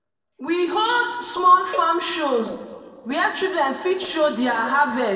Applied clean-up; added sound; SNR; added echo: neural separator model SepFormer DNS4.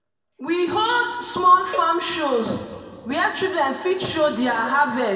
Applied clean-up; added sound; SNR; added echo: none; Cowbell; 18 dB; reverberation time 1.8 s.